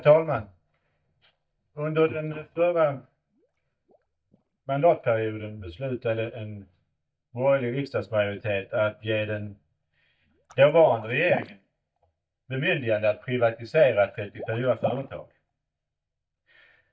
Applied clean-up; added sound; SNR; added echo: neural mask model DeepFilterNet 3.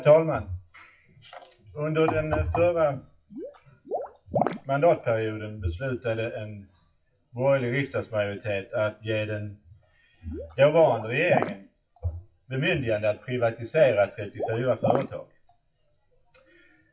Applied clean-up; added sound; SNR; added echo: classical method WPE with log-MMSE.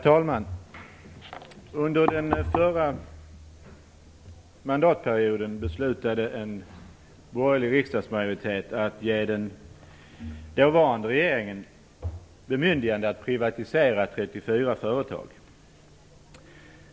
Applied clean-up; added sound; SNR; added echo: none; none; none; none.